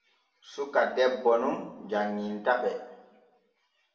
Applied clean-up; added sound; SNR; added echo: none; none; none; reverberation time 0.7 s.